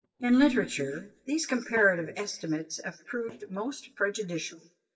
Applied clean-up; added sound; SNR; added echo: neural mask model DeepFilterNet 3.